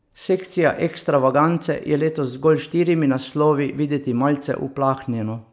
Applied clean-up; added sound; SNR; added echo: none; none; none; none.